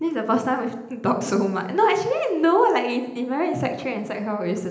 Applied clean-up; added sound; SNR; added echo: none; none; none; reverberation time 0.9 s.